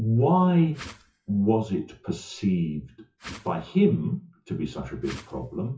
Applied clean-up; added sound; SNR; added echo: classical method WPE with log-MMSE.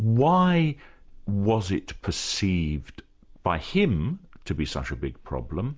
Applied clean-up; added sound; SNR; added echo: none; none; none; none.